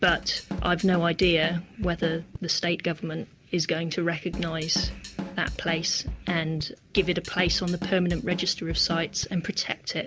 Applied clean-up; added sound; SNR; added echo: none; Drum kit; 8 dB; none.